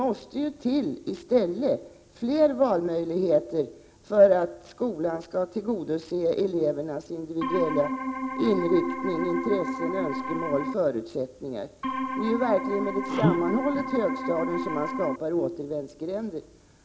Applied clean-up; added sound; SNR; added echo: none; Organ; 4 dB; none.